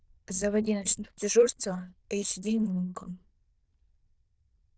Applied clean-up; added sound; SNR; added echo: neural diffusion model UNIVERSE++.